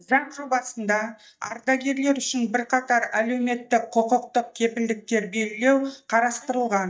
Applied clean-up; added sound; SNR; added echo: neural mask model DeepFilterNet 3.